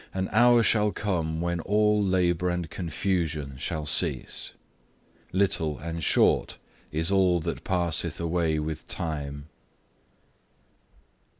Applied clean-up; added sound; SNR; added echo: neural mask model Resemble Enhance denoiser.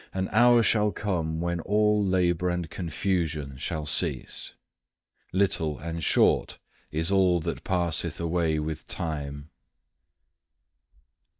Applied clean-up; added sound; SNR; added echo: neural mask model DeepFilterNet 3.